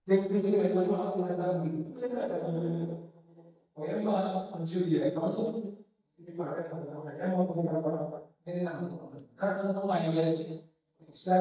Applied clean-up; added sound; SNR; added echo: neural mask model DeepFilterNet 3.